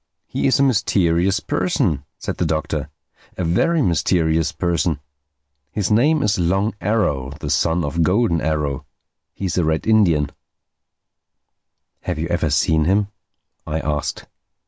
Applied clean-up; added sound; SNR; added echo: none; none; none; none.